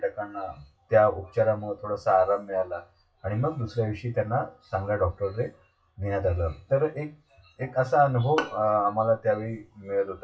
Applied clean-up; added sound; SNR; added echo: classical method WPE with log-MMSE.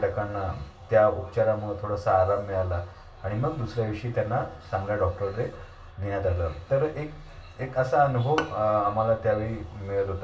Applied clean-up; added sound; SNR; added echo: none; Bowed string instrument; 12 dB; reverberation time 0.2 s.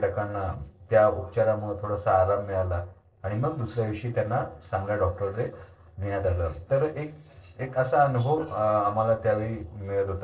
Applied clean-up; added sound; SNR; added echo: neural separator model SepFormer DNS4.